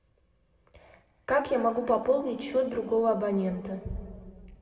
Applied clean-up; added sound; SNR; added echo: none; none; none; reverberation time 2.2 s.